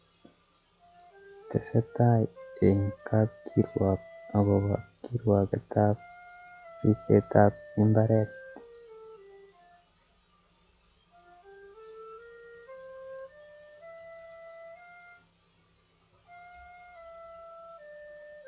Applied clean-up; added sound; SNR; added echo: classical method log-MMSE.